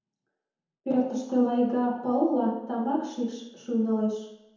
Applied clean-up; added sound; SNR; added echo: none; none; none; reverberation time 1.0 s.